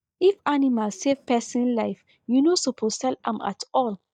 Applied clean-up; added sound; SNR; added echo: neural mask model DeepFilterNet 3.